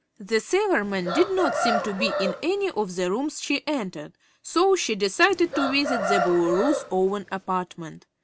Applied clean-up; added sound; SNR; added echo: none; Chicken, rooster; 4 dB; none.